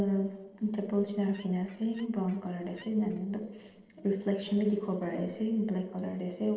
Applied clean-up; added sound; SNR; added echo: neural separator model SepFormer DNS4.